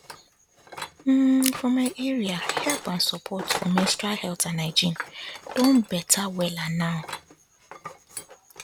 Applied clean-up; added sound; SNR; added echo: none; Tools; 11 dB; none.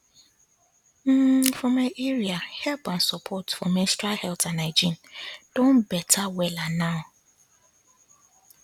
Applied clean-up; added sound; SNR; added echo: none; none; none; none.